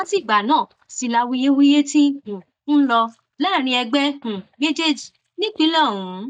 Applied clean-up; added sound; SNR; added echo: neural mask model DeepFilterNet 3.